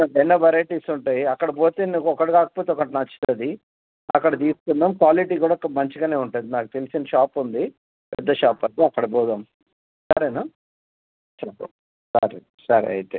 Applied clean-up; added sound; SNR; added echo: none; none; none; none.